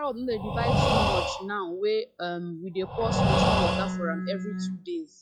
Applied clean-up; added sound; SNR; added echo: classical method log-MMSE.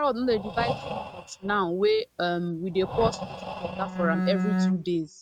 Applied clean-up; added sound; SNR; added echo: neural mask model RNNoise.